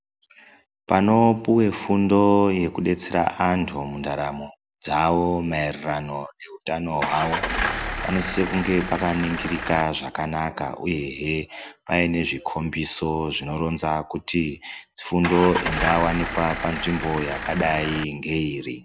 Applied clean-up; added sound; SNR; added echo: none; Engine starting / Car; 5 dB; none.